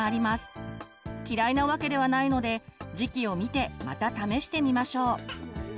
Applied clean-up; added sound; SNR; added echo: none; none; none; none.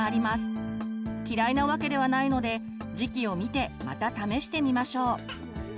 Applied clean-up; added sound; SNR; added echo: none; Piano; 7 dB; none.